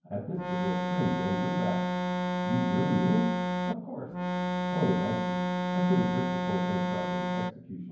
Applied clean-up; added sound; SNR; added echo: none; Organ; -3 dB; reverberation time 0.9 s.